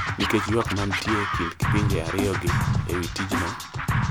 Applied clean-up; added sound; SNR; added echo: none; Scratching (performance technique); -3 dB; none.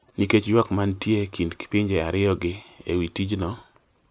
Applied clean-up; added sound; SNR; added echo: none; none; none; none.